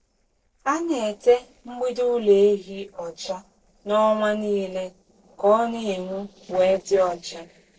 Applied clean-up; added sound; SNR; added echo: neural separator model SepFormer DNS4.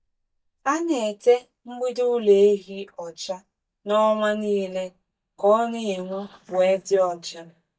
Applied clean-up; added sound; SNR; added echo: neural mask model DeepFilterNet 3.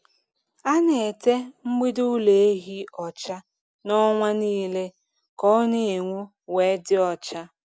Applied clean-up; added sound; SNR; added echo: none; none; none; none.